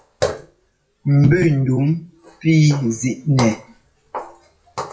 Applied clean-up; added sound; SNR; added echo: classical method WPE with log-MMSE.